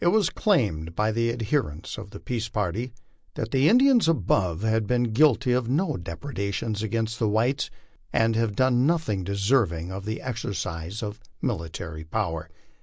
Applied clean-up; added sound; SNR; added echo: none; none; none; none.